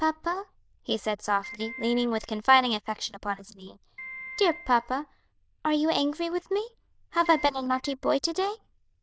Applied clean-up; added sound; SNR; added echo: neural diffusion model UNIVERSE++.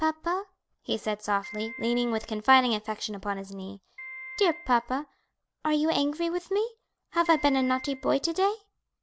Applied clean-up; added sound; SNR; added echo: none; Piano; 14 dB; none.